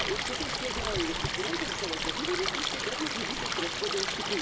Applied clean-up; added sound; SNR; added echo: none; Stream; -4 dB; reverberation time 1.2 s.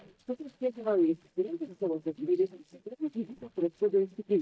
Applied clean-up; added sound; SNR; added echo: neural mask model DeepFilterNet 3.